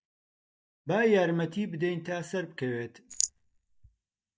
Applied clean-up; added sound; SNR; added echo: neural mask model DeepFilterNet 3.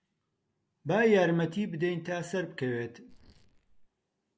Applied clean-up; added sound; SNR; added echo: neural mask model Resemble Enhance denoiser.